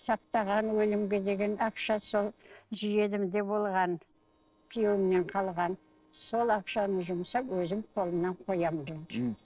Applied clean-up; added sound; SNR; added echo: neural separator model SepFormer DNS4.